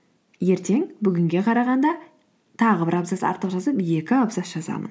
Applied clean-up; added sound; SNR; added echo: none; none; none; none.